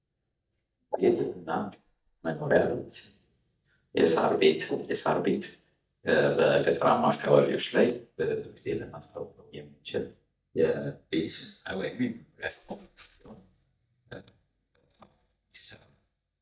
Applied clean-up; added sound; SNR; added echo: neural mask model DeepFilterNet 3.